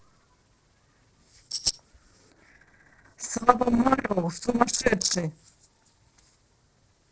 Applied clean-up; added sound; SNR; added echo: neural separator model SepFormer DNS4.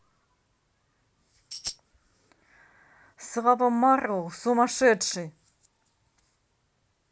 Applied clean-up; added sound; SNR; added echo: none; Tambourine; 8 dB; none.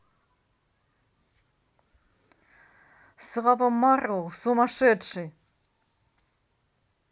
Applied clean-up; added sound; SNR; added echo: none; none; none; none.